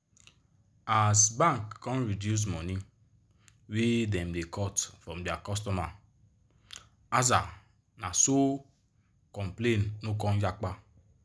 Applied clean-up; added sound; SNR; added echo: none; none; none; none.